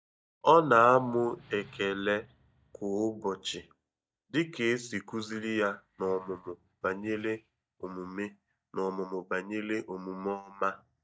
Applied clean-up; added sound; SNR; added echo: neural mask model DeepFilterNet 3.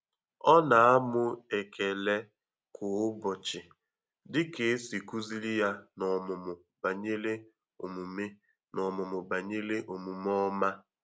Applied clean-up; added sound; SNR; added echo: none; none; none; none.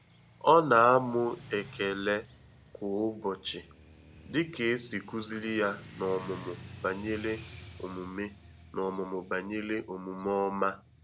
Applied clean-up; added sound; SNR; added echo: none; Motorcycle / Traffic noise, roadway noise; 19 dB; none.